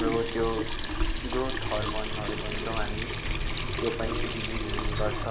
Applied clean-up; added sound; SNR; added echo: none; Wind + Trickle, dribble / Sink (filling or washing) / Water tap, faucet; -4 dB; none.